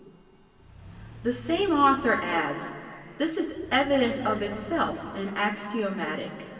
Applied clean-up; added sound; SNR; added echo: none; Accelerating, revving, vroom / Car; 18 dB; reverberation time 2.3 s.